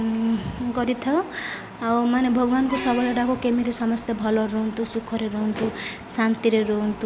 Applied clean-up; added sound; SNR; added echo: none; Truck; 19 dB; none.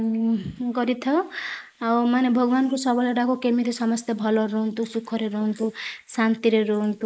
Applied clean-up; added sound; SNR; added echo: neural mask model Resemble Enhance denoiser.